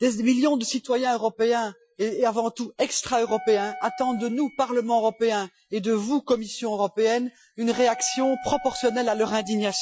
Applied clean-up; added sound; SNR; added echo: classical method Wiener filter.